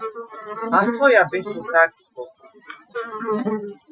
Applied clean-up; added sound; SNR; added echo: classical method Wiener filter.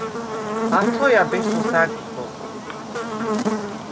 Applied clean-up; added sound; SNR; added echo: none; Buzz; 1 dB; none.